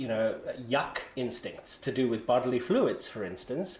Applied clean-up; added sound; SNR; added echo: none; none; none; none.